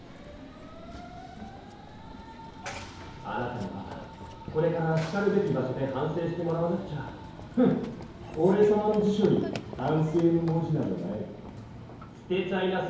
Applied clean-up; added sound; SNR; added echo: none; Run / Train; 13 dB; reverberation time 1.0 s.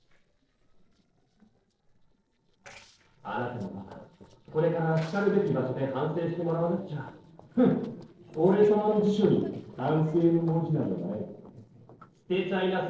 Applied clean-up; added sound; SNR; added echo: neural separator model SepFormer DNS4.